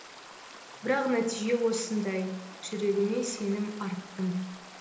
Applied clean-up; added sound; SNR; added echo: none; Stream; 17 dB; reverberation time 1.0 s.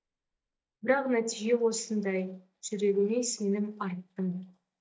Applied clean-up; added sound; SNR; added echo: neural mask model DeepFilterNet 3.